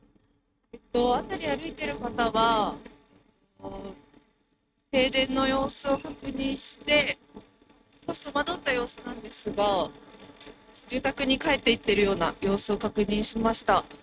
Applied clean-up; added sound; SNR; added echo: neural mask model RNNoise.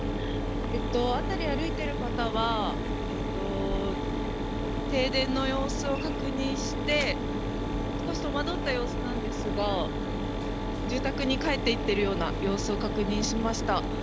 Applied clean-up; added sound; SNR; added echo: none; Mechanisms; -2 dB; none.